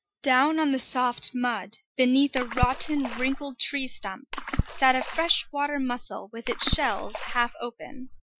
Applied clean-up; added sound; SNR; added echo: classical method Wiener filter.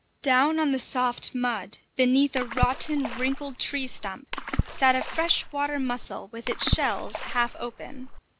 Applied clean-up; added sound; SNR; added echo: none; Water / Splash, splatter; 6 dB; none.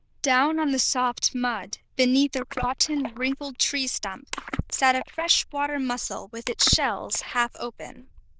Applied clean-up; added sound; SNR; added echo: neural diffusion model UNIVERSE++.